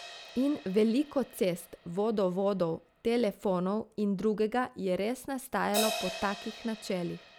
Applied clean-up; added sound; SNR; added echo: none; Crash cymbal; 12 dB; none.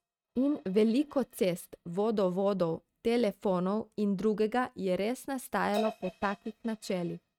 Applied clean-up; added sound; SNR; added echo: neural mask model RNNoise.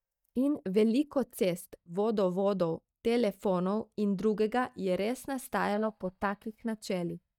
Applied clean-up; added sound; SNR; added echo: neural mask model DeepFilterNet 3.